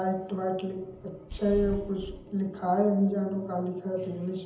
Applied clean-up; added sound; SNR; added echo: none; Purr; 12 dB; reverberation time 0.7 s.